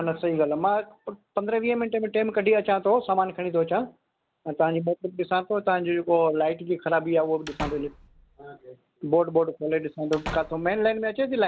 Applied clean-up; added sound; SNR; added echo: none; Slam / Wood; 16 dB; none.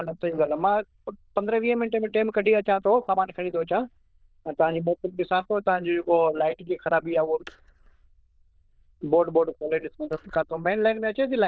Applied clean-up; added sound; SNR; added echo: neural diffusion model UNIVERSE++.